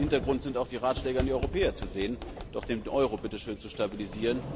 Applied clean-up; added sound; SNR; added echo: none; Sliding door; 7 dB; none.